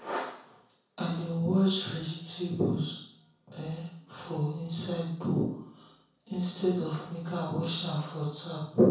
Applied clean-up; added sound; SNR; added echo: none; none; none; reverberation time 0.6 s.